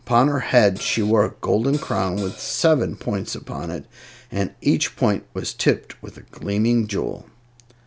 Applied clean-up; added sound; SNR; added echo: none; Cymbal; 17 dB; none.